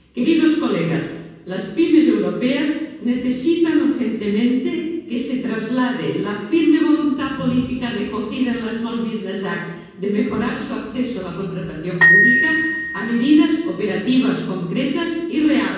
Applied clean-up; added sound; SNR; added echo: none; Glockenspiel; 1 dB; reverberation time 1.2 s.